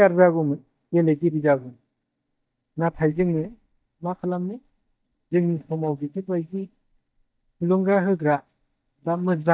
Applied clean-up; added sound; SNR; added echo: neural mask model DeepFilterNet 3.